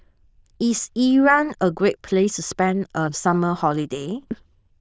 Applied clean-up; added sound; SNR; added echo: neural diffusion model UNIVERSE++.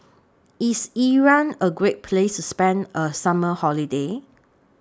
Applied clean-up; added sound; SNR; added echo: none; none; none; none.